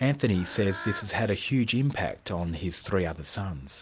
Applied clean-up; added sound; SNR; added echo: none; Bird / Fowl; 18 dB; none.